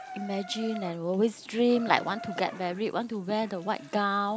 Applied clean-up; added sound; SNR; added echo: none; Bathtub (filling or washing) / Water tap, faucet; 16 dB; none.